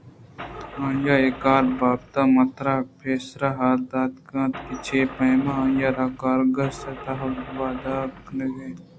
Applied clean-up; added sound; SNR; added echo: none; Engine starting / Car; 14 dB; none.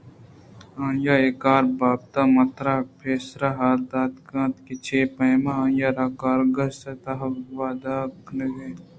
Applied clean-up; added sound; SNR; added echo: none; none; none; none.